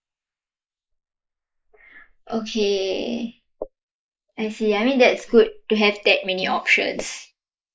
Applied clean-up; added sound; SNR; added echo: neural mask model Resemble Enhance denoiser.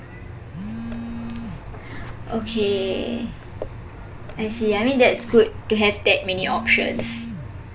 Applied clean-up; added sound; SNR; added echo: none; Zipper (clothing) + Telephone; 11 dB; none.